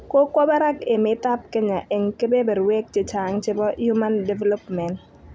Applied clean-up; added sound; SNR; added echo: none; none; none; none.